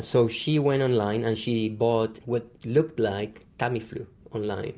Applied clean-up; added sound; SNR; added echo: none; none; none; none.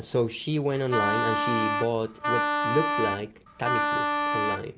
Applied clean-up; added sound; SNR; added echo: none; Wind instrument, woodwind instrument; -2 dB; none.